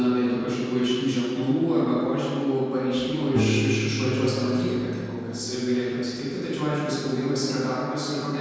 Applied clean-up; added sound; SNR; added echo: none; Piano; 9 dB; reverberation time 2.1 s.